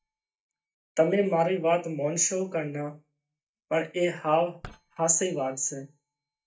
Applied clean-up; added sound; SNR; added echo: neural mask model DeepFilterNet 3.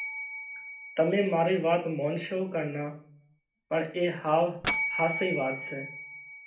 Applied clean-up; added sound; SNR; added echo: none; Bell; 5 dB; reverberation time 0.4 s.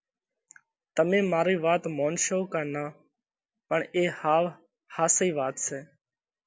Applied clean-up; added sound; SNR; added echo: none; none; none; none.